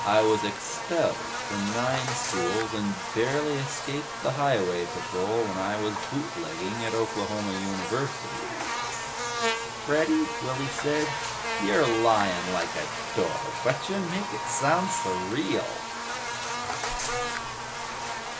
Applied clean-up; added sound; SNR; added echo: none; Buzz; 3 dB; none.